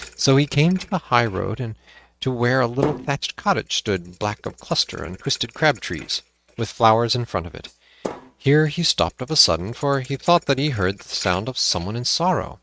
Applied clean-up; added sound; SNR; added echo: neural mask model RNNoise.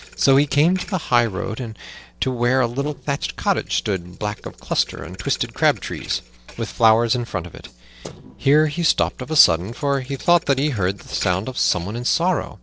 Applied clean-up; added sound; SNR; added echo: neural separator model SepFormer DNS4.